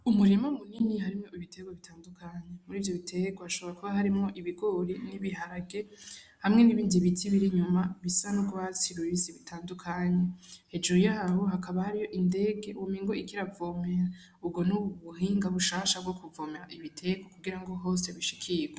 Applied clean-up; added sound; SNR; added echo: none; none; none; none.